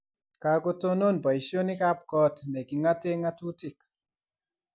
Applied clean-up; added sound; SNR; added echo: none; none; none; none.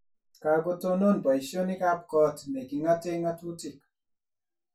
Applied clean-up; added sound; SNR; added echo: none; none; none; reverberation time 0.2 s.